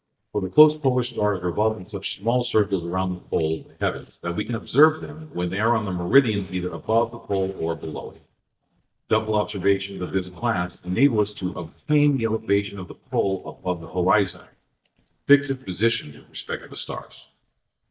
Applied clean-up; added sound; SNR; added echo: neural mask model DeepFilterNet 3.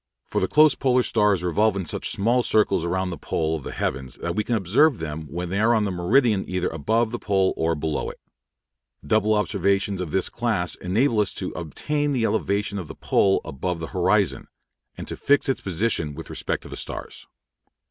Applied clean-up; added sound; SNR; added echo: none; none; none; none.